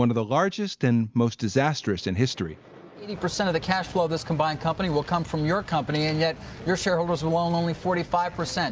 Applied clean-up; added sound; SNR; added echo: none; none; none; none.